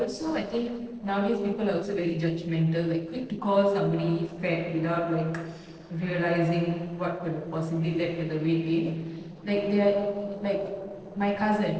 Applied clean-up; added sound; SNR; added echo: neural separator model SepFormer DNS4.